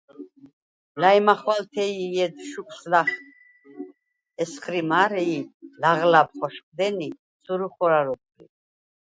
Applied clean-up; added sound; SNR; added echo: none; Chime; 12 dB; none.